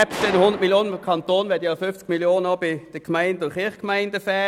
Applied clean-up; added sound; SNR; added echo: none; Gunshot, gunfire; 15 dB; none.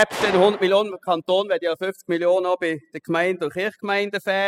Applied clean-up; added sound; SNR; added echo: classical method spectral subtraction.